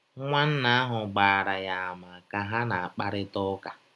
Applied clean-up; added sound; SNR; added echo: none; none; none; none.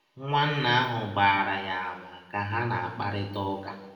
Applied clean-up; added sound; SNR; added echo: none; none; none; reverberation time 0.9 s.